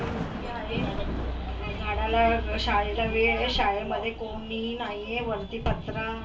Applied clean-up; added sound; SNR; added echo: none; Thunder / Rain; 10 dB; reverberation time 0.2 s.